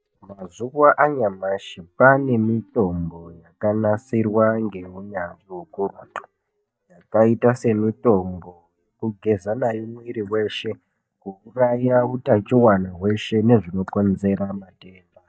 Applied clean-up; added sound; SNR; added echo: neural mask model DeepFilterNet 3.